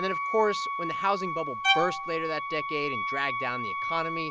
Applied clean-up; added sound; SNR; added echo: none; Bowed string instrument + Wind instrument, woodwind instrument; 0 dB; none.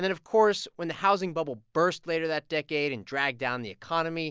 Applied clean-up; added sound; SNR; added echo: none; none; none; none.